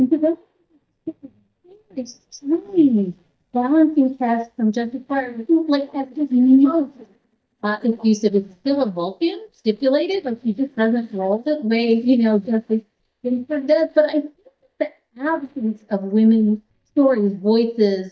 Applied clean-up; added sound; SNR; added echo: neural mask model DeepFilterNet 3.